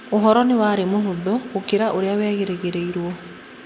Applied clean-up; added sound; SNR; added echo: none; Train; 19 dB; none.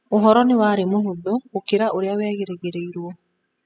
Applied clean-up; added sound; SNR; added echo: classical method spectral subtraction.